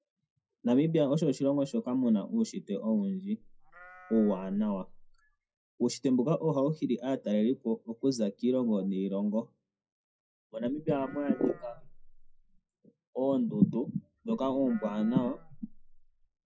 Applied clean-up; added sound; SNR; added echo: classical method WPE with log-MMSE.